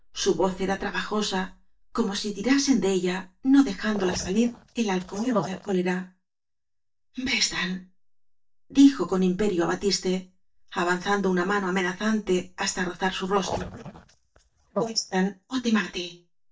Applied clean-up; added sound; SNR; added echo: neural mask model DeepFilterNet 3.